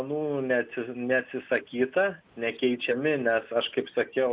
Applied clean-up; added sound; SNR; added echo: none; none; none; none.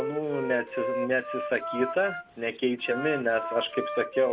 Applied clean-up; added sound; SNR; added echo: none; Wind instrument, woodwind instrument; 5 dB; none.